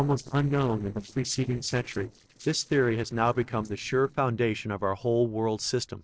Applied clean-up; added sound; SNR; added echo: neural separator model SepFormer DNS4.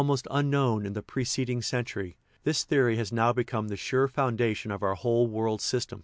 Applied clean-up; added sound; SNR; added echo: none; none; none; none.